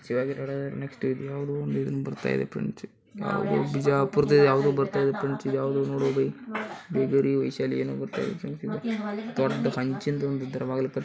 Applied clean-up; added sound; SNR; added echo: none; none; none; none.